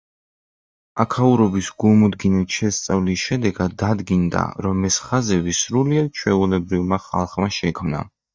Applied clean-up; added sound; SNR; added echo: neural mask model DeepFilterNet 3.